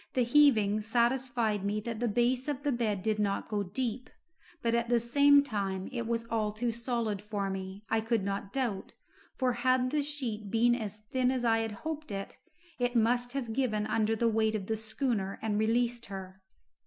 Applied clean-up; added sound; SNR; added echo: none; none; none; none.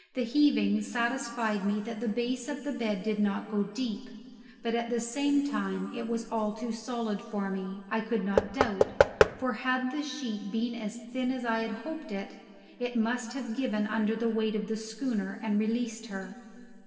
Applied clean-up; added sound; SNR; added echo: none; Knock / Wood; -2 dB; reverberation time 2.3 s.